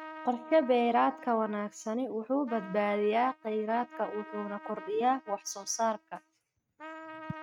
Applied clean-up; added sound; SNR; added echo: neural mask model RNNoise.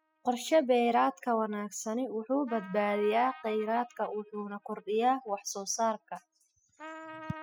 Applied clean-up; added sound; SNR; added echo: classical method spectral subtraction.